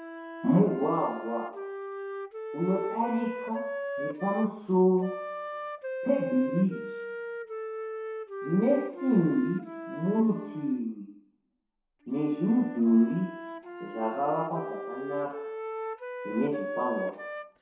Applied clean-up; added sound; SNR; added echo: none; Wind instrument, woodwind instrument; 8 dB; reverberation time 0.7 s.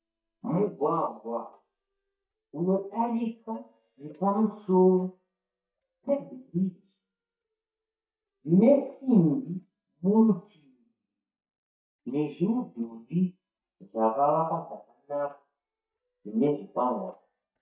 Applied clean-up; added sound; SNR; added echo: neural mask model DeepFilterNet 3.